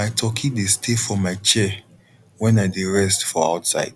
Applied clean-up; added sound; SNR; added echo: none; none; none; none.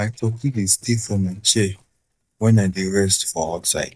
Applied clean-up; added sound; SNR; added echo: neural mask model DeepFilterNet 3.